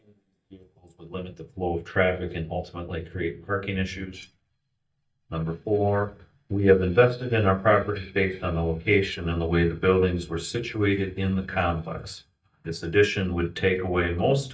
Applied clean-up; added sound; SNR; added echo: neural mask model DeepFilterNet 3.